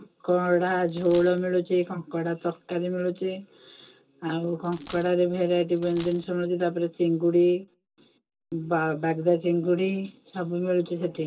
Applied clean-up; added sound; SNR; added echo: none; Coin (dropping); 8 dB; reverberation time 0.2 s.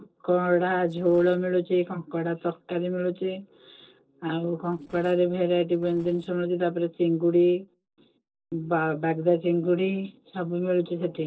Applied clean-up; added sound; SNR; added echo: neural separator model SepFormer DNS4.